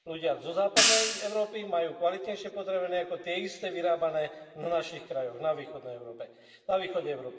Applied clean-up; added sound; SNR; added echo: none; Hi-hat; -3 dB; reverberation time 1.8 s.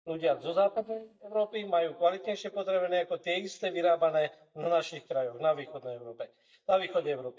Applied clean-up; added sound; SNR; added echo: neural mask model DeepFilterNet 3.